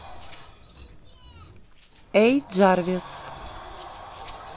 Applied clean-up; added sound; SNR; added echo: none; Rattle (instrument) + Sliding door; 13 dB; none.